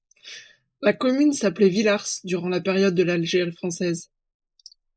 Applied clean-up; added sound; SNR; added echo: neural mask model Resemble Enhance denoiser.